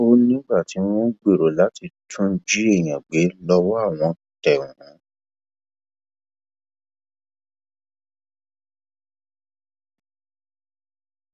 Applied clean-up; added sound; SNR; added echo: none; none; none; none.